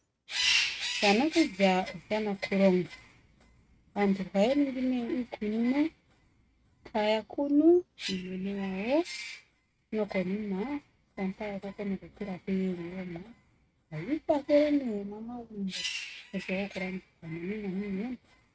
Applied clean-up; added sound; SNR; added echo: neural mask model RNNoise.